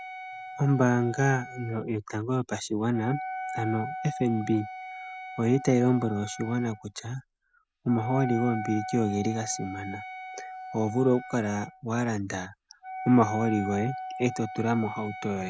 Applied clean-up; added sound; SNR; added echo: none; Wind instrument, woodwind instrument; 11 dB; none.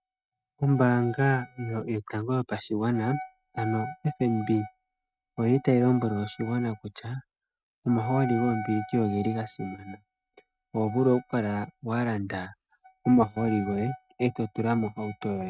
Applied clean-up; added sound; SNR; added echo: neural mask model RNNoise.